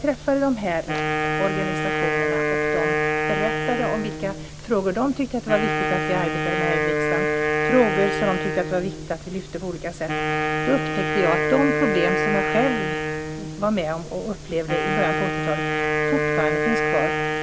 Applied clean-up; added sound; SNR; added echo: none; Wind instrument, woodwind instrument; -1 dB; none.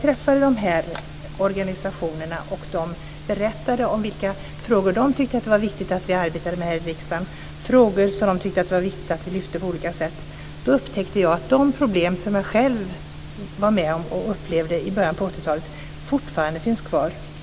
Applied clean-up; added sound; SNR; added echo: none; none; none; none.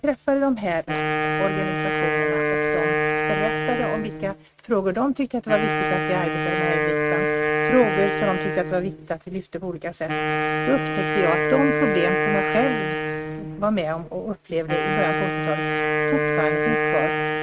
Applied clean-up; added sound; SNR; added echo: neural mask model RNNoise.